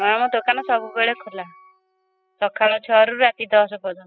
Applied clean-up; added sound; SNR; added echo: classical method spectral subtraction.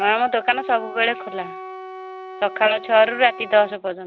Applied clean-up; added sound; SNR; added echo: none; Wind instrument, woodwind instrument; 14 dB; none.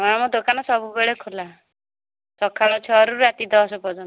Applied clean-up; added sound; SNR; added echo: none; none; none; none.